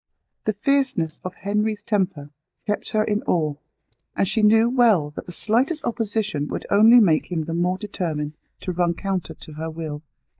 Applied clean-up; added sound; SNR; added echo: neural mask model DeepFilterNet 3.